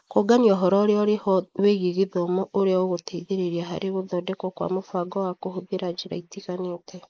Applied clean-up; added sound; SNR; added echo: neural mask model Resemble Enhance denoiser.